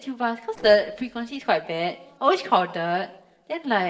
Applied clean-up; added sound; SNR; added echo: neural separator model SepFormer DNS4.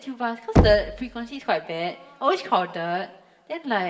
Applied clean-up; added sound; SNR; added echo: none; Knock; 1 dB; reverberation time 2.0 s.